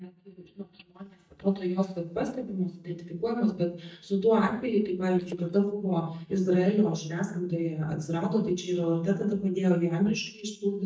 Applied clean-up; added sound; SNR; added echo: neural mask model DeepFilterNet 3.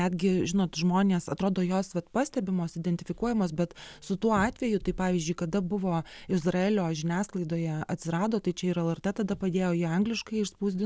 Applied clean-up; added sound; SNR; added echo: none; none; none; none.